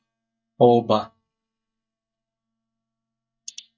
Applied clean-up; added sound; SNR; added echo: neural mask model DeepFilterNet 3.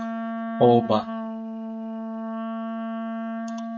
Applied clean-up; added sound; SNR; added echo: neural mask model RNNoise.